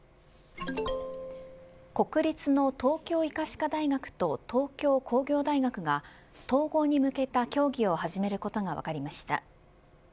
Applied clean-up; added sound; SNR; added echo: none; none; none; none.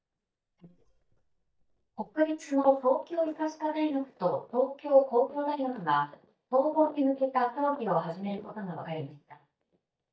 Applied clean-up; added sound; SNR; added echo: neural mask model DeepFilterNet 3.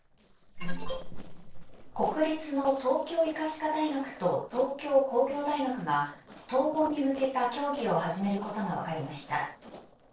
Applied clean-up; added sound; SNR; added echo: neural separator model SepFormer DNS4.